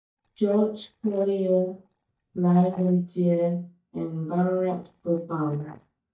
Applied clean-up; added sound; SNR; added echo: neural mask model DeepFilterNet 3.